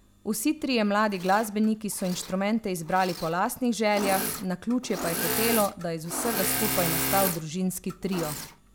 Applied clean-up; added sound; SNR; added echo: none; Engine / Mechanisms; 6 dB; none.